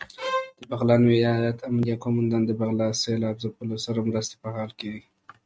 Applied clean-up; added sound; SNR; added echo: neural mask model RNNoise.